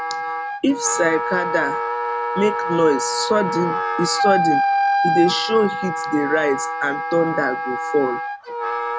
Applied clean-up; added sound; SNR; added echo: none; Wind instrument, woodwind instrument; 1 dB; none.